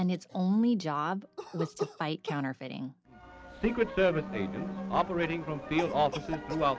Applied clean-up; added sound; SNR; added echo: none; Cough; 14 dB; none.